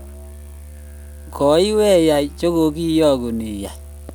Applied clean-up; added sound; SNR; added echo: none; Musical instrument; 17 dB; none.